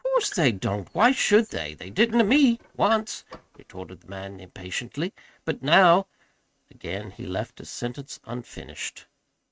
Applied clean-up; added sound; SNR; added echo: neural mask model RNNoise.